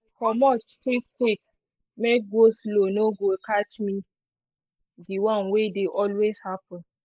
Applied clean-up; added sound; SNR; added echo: neural mask model Resemble Enhance denoiser.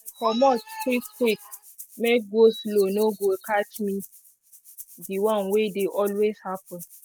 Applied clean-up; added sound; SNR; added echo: none; Bird vocalization, bird call, bird song + Rattle (instrument); 19 dB; none.